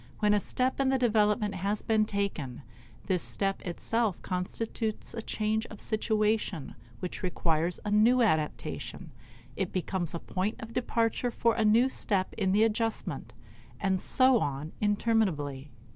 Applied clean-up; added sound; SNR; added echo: none; none; none; none.